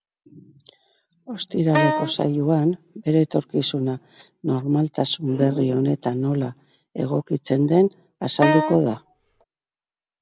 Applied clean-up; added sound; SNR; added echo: none; Wind instrument, woodwind instrument; 2 dB; none.